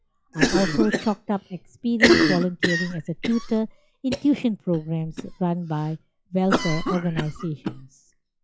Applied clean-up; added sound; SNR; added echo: classical method log-MMSE.